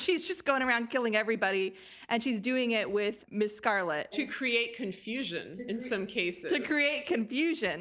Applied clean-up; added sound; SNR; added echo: none; none; none; none.